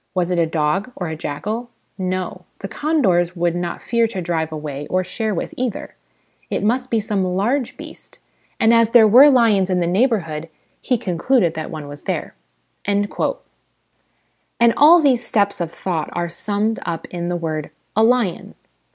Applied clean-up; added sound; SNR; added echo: none; none; none; none.